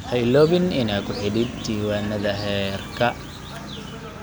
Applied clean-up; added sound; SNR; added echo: none; Wind instrument, woodwind instrument; 20 dB; none.